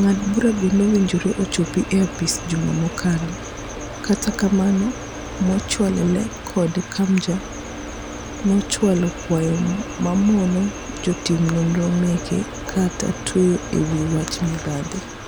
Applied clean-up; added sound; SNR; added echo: none; Alarm / Engine / Train + Mechanical fan; 11 dB; none.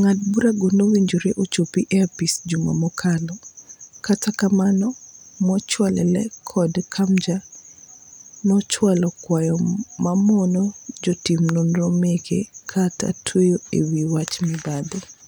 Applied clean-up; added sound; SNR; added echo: none; none; none; none.